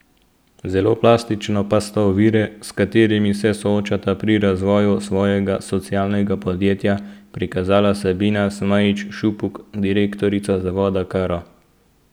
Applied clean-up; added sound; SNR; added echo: none; none; none; none.